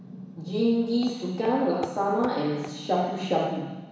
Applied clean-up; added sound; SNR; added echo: none; Walk, footsteps; 16 dB; reverberation time 1.1 s.